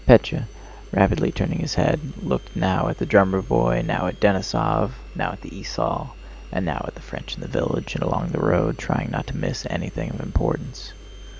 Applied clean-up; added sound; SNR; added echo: none; Engine; 16 dB; none.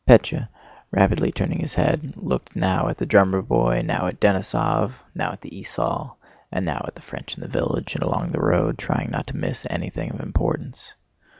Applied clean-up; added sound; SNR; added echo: none; none; none; none.